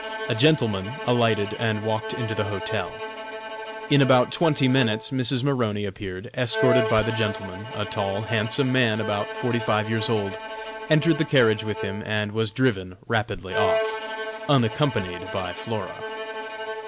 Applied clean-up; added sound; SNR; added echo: none; Bowed string instrument; 8 dB; none.